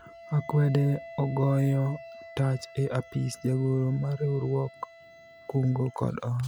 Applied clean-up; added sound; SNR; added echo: none; Wind instrument, woodwind instrument; 19 dB; none.